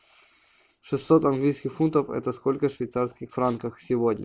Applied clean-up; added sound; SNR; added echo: none; none; none; none.